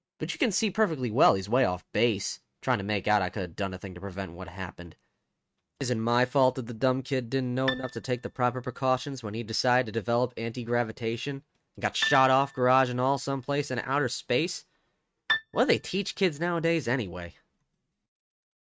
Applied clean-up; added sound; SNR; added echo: neural mask model RNNoise.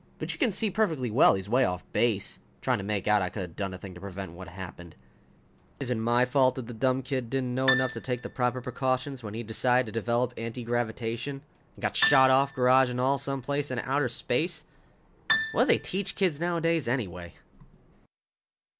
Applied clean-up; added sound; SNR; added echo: none; Piano; 6 dB; none.